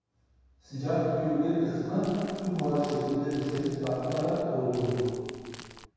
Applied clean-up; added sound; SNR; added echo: none; Crumpling, crinkling / Crackle; 18 dB; reverberation time 2.2 s.